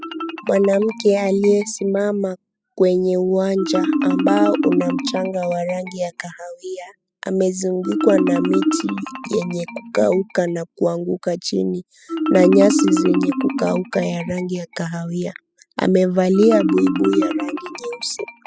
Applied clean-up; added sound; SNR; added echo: classical method spectral subtraction.